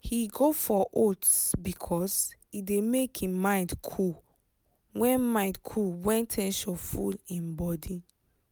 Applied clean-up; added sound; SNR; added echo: none; none; none; none.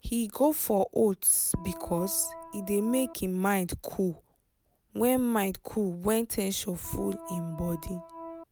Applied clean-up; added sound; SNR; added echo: none; Organ; 14 dB; none.